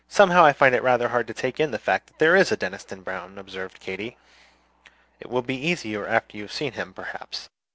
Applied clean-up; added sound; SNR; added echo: none; none; none; none.